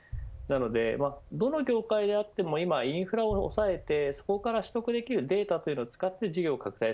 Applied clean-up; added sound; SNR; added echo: none; Boom; 17 dB; none.